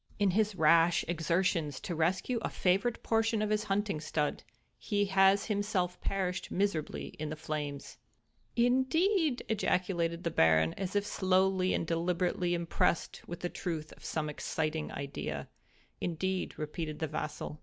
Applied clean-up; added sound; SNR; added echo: none; none; none; none.